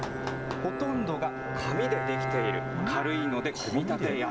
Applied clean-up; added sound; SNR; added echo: none; Bowed string instrument; 3 dB; none.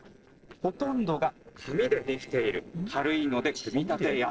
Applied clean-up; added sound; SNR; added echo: neural separator model SepFormer DNS4.